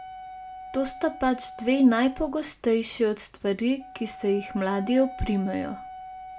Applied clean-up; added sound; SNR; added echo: none; Wind instrument, woodwind instrument; 16 dB; none.